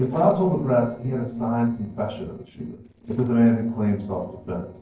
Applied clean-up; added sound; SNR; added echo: neural separator model SepFormer DNS4.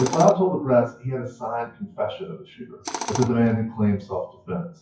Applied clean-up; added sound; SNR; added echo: classical method WPE with log-MMSE.